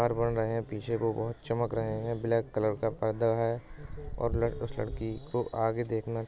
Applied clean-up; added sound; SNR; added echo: none; none; none; none.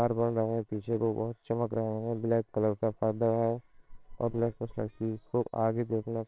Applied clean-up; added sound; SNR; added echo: neural separator model SepFormer WHAMR!.